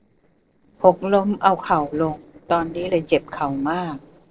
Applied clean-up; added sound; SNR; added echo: neural separator model SepFormer DNS4.